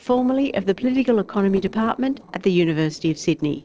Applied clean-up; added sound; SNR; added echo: neural separator model SepFormer DNS4.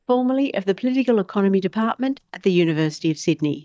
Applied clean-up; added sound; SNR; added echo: neural mask model DeepFilterNet 3.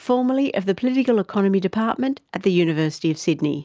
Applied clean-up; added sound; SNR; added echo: none; none; none; none.